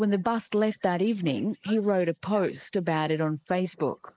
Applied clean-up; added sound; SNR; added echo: neural mask model Resemble Enhance denoiser.